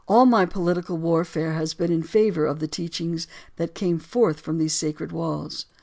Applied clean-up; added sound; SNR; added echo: none; none; none; none.